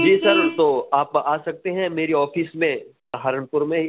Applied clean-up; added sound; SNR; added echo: none; Vehicle horn, car horn, honking; 8 dB; none.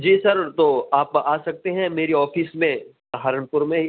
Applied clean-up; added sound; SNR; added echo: none; none; none; none.